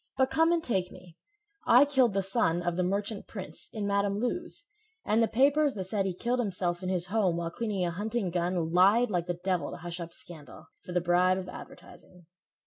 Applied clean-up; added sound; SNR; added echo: none; none; none; none.